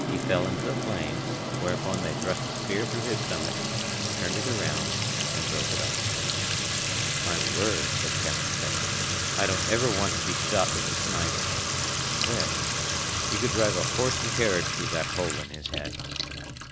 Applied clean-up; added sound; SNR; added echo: none; Fill (with liquid) / Trickle, dribble / Sink (filling or washing); -4 dB; none.